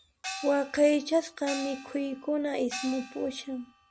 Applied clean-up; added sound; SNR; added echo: none; Gong; 13 dB; none.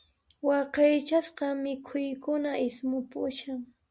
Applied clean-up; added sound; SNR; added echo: none; none; none; none.